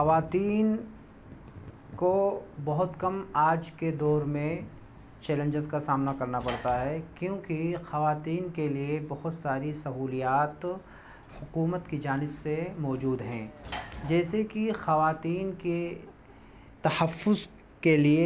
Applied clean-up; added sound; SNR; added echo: none; Sliding door / Slam + Thunder / Rain; 20 dB; none.